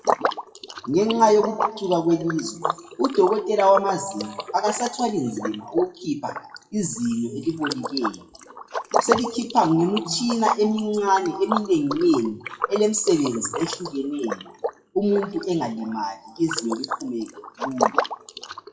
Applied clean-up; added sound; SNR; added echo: classical method WPE with log-MMSE.